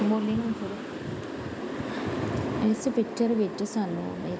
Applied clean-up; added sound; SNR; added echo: none; none; none; none.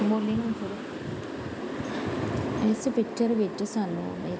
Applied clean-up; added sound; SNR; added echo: none; Slam / Wood; 17 dB; none.